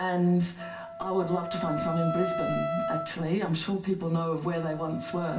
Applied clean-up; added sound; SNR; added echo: none; Wind instrument, woodwind instrument; 6 dB; reverberation time 0.3 s.